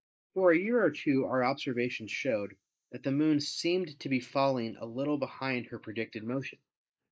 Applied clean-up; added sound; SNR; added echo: neural mask model Resemble Enhance denoiser.